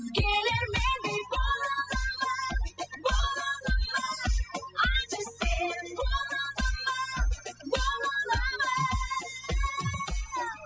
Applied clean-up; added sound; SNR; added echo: classical method spectral subtraction.